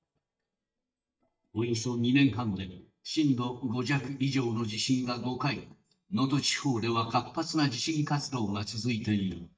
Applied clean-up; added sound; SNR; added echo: neural mask model DeepFilterNet 3.